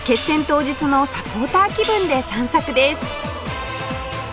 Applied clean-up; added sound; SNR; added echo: none; Hi-hat; 13 dB; none.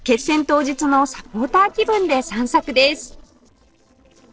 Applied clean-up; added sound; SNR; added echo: neural separator model SepFormer DNS4.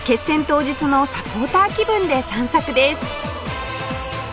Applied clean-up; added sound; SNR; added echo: none; none; none; none.